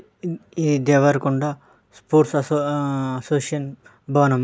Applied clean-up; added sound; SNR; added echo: none; none; none; none.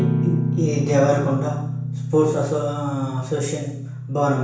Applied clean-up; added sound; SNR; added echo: none; Guitar; 2 dB; reverberation time 0.7 s.